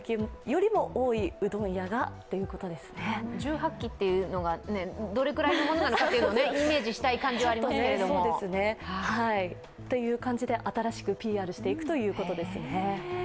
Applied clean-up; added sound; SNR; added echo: none; none; none; none.